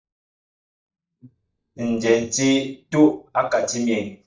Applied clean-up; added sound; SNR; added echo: neural mask model DeepFilterNet 3.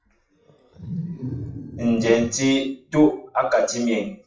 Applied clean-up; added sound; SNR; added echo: classical method WPE with log-MMSE.